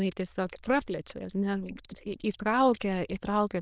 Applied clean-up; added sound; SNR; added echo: neural diffusion model UNIVERSE++.